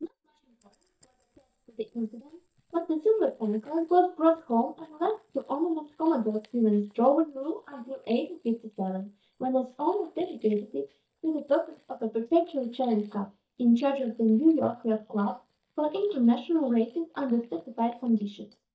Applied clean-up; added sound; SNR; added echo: neural mask model DeepFilterNet 3.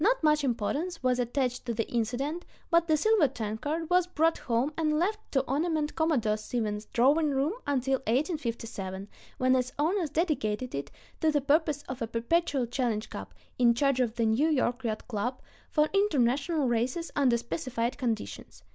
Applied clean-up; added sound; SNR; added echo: none; none; none; none.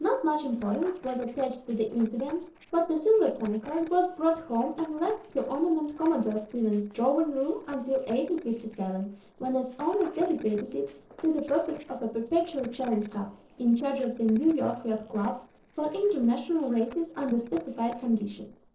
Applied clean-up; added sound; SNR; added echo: neural separator model SepFormer DNS4.